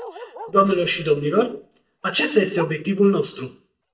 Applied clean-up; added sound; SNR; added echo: neural mask model DeepFilterNet 3.